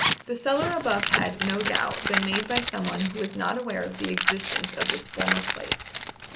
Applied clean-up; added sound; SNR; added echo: none; Zipper (clothing) + Keys jangling; -2 dB; none.